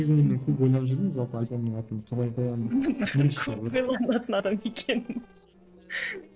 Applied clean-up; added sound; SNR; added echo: neural separator model SepFormer DNS4.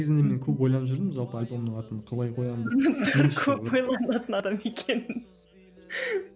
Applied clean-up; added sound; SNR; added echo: none; none; none; none.